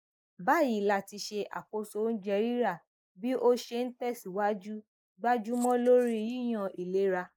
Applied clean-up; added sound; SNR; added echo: neural mask model Resemble Enhance denoiser.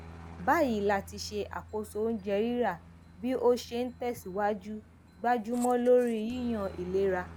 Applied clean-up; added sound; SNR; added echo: none; Aircraft; 18 dB; none.